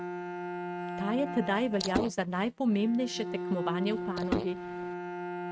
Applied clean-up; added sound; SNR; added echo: neural mask model RNNoise.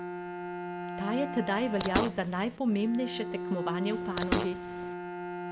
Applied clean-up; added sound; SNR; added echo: none; Fart + Bowed string instrument; 2 dB; none.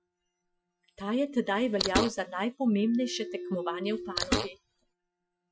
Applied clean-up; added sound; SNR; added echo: classical method Wiener filter.